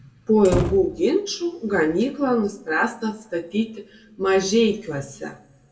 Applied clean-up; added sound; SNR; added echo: none; Slam; 5 dB; reverberation time 1.0 s.